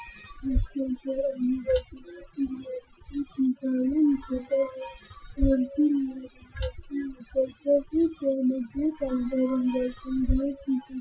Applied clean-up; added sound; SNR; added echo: classical method Wiener filter.